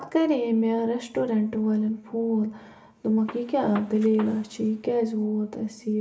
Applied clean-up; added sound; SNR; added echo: none; Gunshot, gunfire; 17 dB; reverberation time 0.7 s.